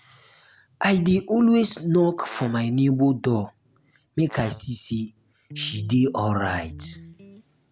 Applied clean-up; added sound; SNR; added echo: none; Electric guitar + Brass instrument; 19 dB; none.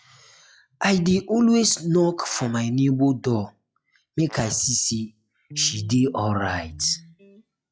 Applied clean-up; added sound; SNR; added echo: classical method log-MMSE.